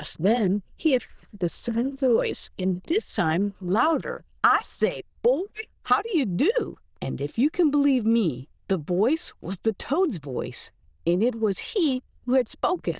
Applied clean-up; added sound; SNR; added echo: neural diffusion model UNIVERSE++.